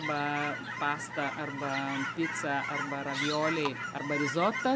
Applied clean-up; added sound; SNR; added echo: none; Chirp, tweet / Fowl; 4 dB; none.